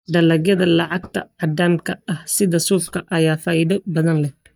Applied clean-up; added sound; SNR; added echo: neural mask model DeepFilterNet 3.